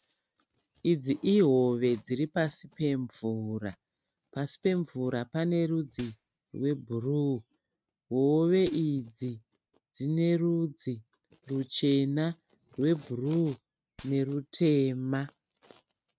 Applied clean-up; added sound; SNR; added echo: neural mask model RNNoise.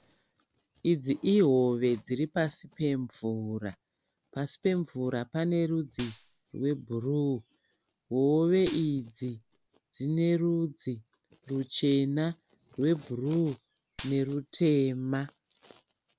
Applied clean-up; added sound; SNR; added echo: none; Gunshot, gunfire; 14 dB; none.